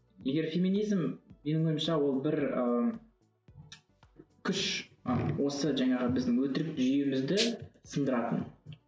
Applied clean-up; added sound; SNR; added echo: none; Rattle (instrument); 3 dB; none.